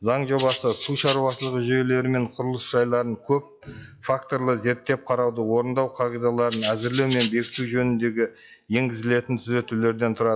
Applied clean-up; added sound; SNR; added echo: classical method log-MMSE.